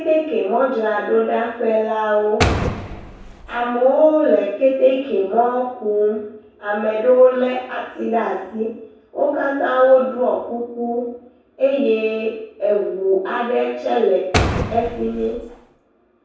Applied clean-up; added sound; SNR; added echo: none; Door; 5 dB; reverberation time 0.7 s.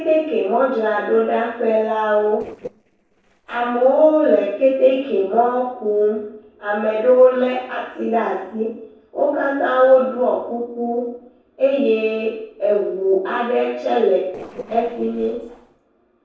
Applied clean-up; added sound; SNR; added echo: neural separator model SepFormer DNS4.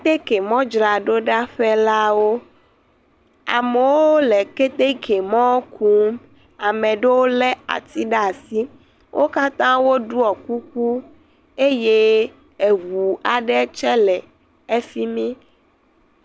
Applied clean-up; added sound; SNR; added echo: none; none; none; none.